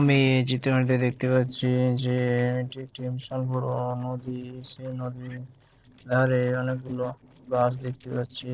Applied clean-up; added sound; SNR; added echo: neural separator model SepFormer DNS4.